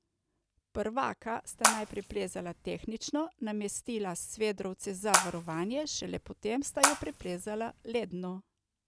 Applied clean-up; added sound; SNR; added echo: none; Water / Splash, splatter; -4 dB; none.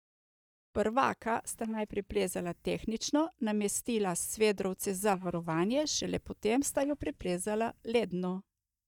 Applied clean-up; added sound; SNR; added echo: neural mask model DeepFilterNet 3.